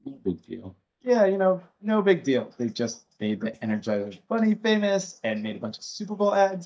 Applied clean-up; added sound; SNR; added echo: neural mask model DeepFilterNet 3.